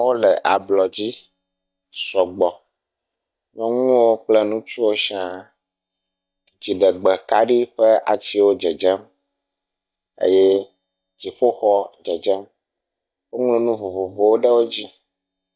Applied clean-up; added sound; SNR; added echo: neural mask model DeepFilterNet 3.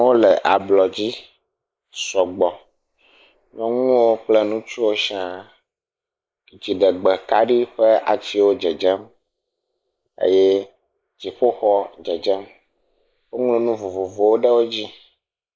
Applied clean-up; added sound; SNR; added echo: neural mask model Resemble Enhance denoiser.